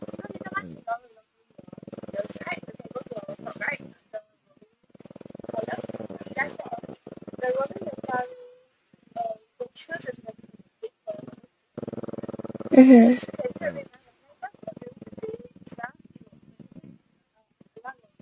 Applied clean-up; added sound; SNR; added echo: neural mask model RNNoise.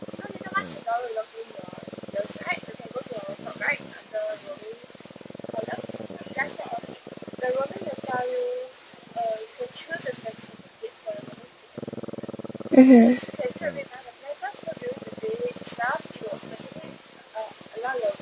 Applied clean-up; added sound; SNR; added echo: none; Growling; 14 dB; none.